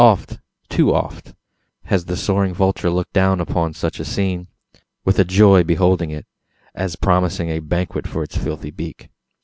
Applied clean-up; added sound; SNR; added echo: none; none; none; none.